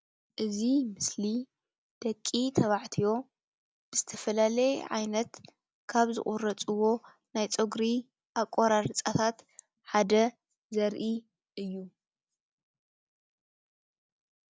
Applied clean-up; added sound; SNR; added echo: none; none; none; none.